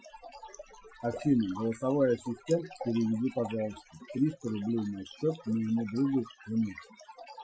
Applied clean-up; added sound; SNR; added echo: classical method Wiener filter.